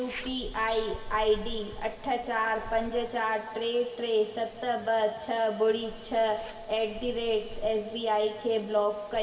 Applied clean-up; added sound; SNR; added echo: none; Zipper (clothing); 14 dB; reverberation time 2.5 s.